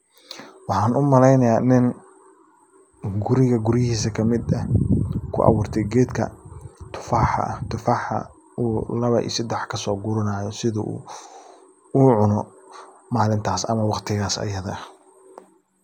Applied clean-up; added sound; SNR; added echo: none; none; none; none.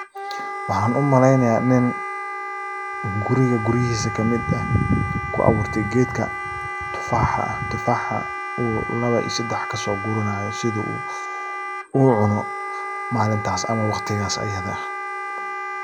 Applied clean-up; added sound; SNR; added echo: none; Wind instrument, woodwind instrument; 6 dB; none.